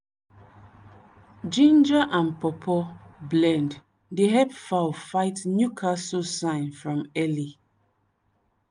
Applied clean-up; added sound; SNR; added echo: none; none; none; none.